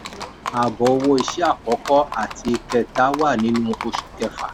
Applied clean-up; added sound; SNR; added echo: none; Livestock, farm animals, working animals; 11 dB; none.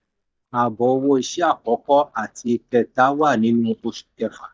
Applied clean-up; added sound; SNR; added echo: neural mask model DeepFilterNet 3.